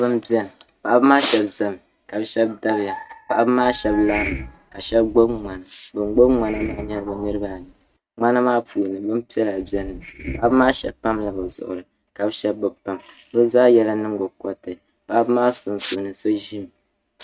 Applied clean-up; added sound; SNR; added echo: neural mask model RNNoise.